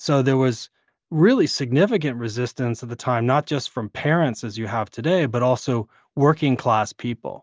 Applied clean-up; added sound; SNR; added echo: none; none; none; none.